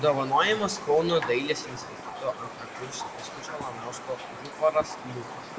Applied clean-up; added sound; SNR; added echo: none; Raindrop; 10 dB; reverberation time 0.9 s.